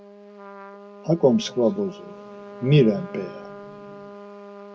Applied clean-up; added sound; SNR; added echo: none; Trumpet; 16 dB; reverberation time 1.9 s.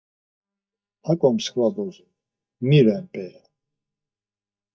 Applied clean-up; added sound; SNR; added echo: neural mask model DeepFilterNet 3.